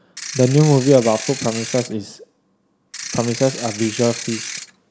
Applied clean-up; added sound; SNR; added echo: none; Ratchet, pawl / Percussion; 10 dB; none.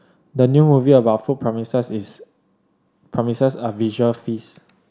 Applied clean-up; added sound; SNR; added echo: none; none; none; none.